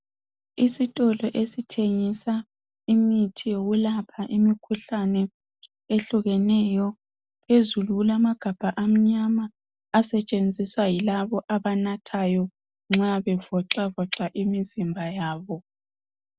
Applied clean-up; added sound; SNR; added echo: none; none; none; none.